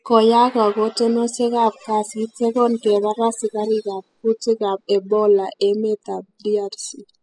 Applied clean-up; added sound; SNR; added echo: classical method spectral subtraction.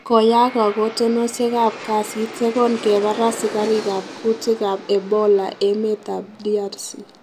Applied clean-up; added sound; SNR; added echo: none; Aircraft; 15 dB; none.